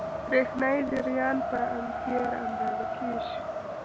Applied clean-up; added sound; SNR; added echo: none; Wind; 2 dB; none.